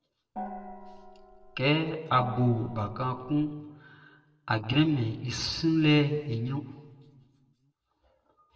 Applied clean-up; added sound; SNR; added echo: none; Gong; 12 dB; reverberation time 1.3 s.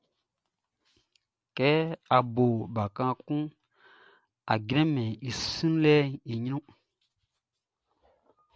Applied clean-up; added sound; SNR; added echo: none; none; none; none.